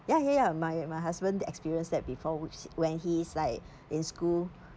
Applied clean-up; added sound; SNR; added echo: none; none; none; none.